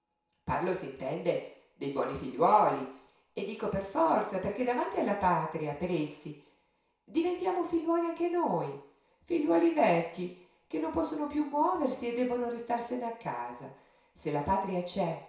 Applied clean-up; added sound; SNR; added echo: none; none; none; reverberation time 0.6 s.